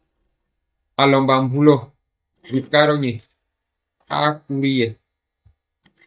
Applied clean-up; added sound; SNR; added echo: neural mask model DeepFilterNet 3.